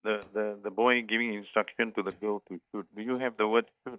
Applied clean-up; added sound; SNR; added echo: neural mask model DeepFilterNet 3.